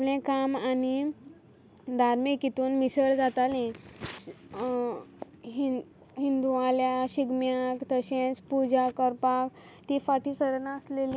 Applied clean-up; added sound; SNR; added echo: none; none; none; none.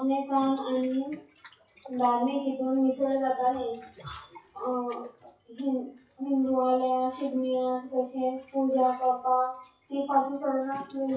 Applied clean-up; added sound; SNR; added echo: classical method WPE with log-MMSE.